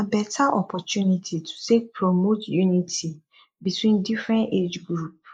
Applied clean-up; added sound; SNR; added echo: neural mask model Resemble Enhance denoiser.